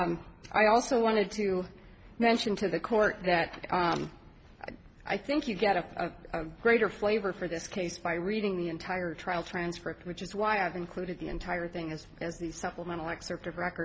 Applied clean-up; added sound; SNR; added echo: none; none; none; none.